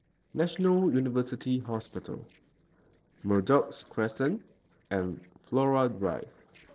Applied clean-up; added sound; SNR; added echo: neural separator model SepFormer DNS4.